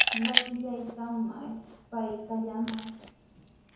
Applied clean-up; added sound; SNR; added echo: none; Glass; -2 dB; reverberation time 0.9 s.